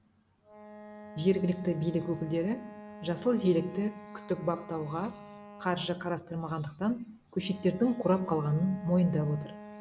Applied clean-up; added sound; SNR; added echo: none; Wind instrument, woodwind instrument; 16 dB; none.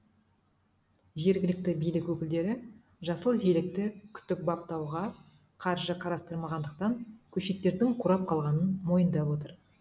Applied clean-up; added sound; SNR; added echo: none; none; none; none.